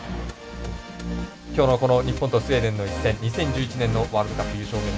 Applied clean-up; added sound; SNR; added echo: none; none; none; none.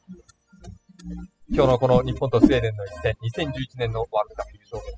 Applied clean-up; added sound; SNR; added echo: classical method spectral subtraction.